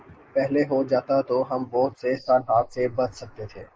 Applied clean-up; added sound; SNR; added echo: neural mask model Resemble Enhance denoiser.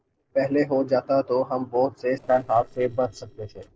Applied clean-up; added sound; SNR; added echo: neural separator model SepFormer DNS4.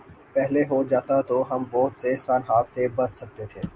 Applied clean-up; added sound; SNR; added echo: none; none; none; none.